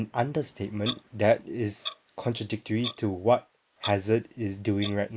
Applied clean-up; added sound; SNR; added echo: neural mask model Resemble Enhance denoiser.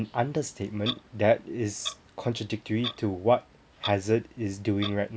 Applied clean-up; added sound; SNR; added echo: none; Clock; 14 dB; none.